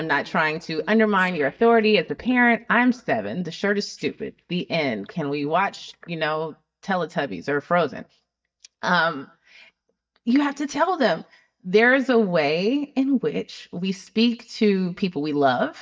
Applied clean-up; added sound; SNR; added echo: neural mask model DeepFilterNet 3.